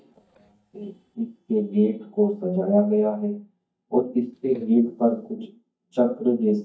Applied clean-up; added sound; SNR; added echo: neural mask model DeepFilterNet 3.